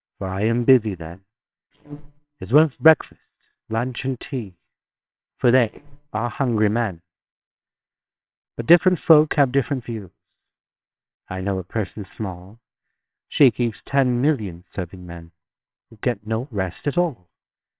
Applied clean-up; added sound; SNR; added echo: neural separator model SepFormer WHAMR!.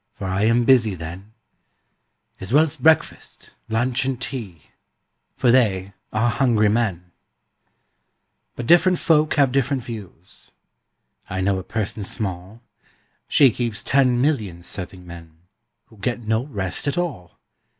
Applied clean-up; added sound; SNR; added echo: none; none; none; none.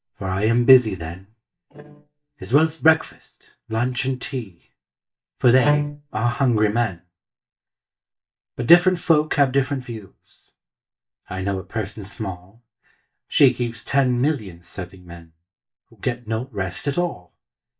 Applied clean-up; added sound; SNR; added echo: neural mask model DeepFilterNet 3.